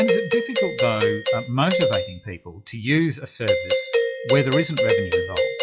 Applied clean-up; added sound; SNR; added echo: classical method log-MMSE.